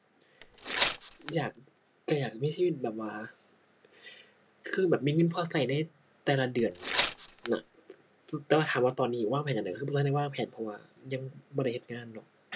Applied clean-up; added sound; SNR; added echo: none; Tearing; -1 dB; none.